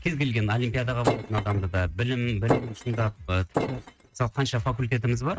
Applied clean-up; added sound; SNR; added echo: neural mask model RNNoise.